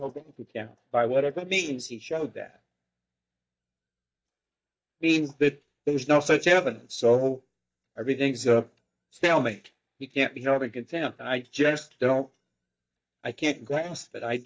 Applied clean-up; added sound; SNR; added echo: neural mask model DeepFilterNet 3.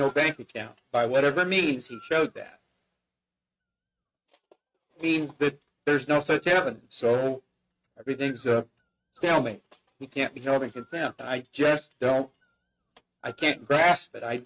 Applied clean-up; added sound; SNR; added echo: neural mask model RNNoise.